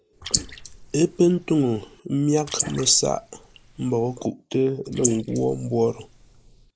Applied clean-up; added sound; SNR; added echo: neural mask model Resemble Enhance denoiser.